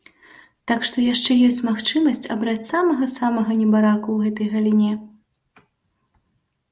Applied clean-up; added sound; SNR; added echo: none; none; none; none.